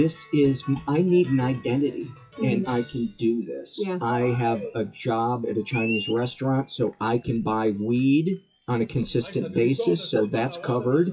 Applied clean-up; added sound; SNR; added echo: classical method WPE with log-MMSE.